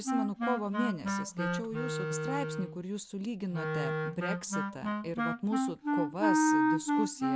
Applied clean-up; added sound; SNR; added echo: none; Wind instrument, woodwind instrument; -4 dB; none.